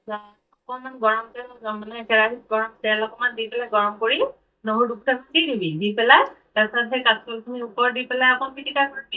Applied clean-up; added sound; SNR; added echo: neural mask model DeepFilterNet 3.